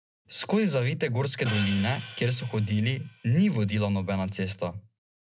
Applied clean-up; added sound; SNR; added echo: none; Hi-hat; 15 dB; none.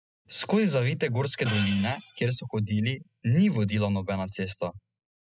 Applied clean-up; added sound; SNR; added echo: classical method spectral subtraction.